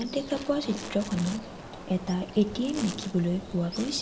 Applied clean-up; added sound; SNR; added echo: none; Insect; 11 dB; reverberation time 2.9 s.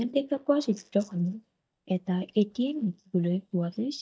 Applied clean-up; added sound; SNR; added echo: neural mask model DeepFilterNet 3.